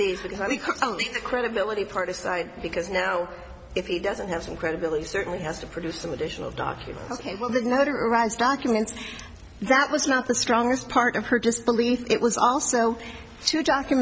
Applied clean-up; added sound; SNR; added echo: none; none; none; none.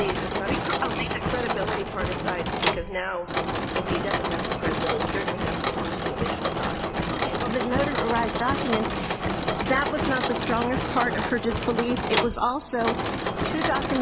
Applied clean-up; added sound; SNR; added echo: none; Mechanisms; -2 dB; none.